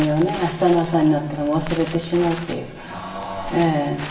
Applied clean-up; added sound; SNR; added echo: none; Crackle; 15 dB; reverberation time 0.7 s.